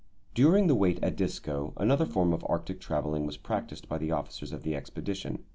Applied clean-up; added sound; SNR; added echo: none; Brass instrument; 18 dB; none.